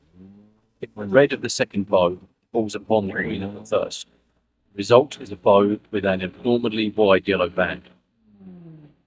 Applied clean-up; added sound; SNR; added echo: neural mask model DeepFilterNet 3.